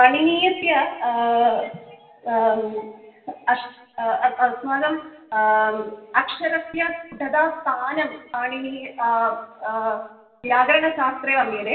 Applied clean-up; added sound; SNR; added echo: none; none; none; reverberation time 0.9 s.